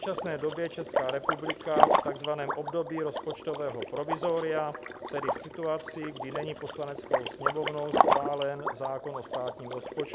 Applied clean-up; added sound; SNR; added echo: none; Liquid; -2 dB; none.